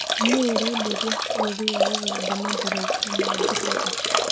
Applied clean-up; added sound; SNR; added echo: none; Drip / Trickle, dribble / Bathtub (filling or washing); -5 dB; none.